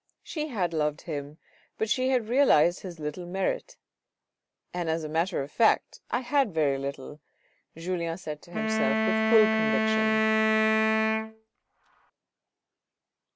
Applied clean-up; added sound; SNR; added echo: none; Wind instrument, woodwind instrument; -3 dB; none.